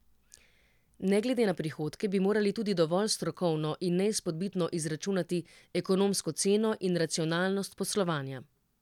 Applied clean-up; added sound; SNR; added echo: none; none; none; none.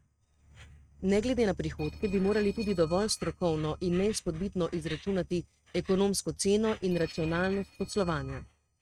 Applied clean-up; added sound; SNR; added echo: neural mask model RNNoise.